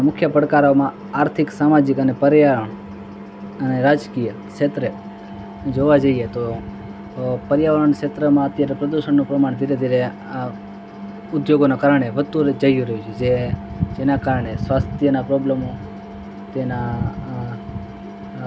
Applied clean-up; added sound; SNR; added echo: none; none; none; none.